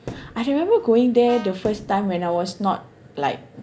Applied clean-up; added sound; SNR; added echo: none; Brass instrument + Thump, thud; 19 dB; none.